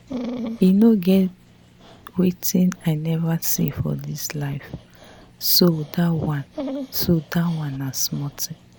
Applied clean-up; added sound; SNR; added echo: none; Dog; 15 dB; none.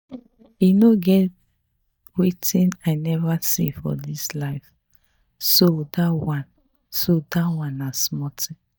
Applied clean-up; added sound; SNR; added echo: neural mask model DeepFilterNet 3.